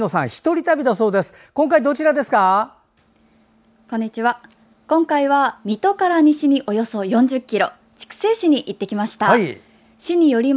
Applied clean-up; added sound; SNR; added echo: none; none; none; none.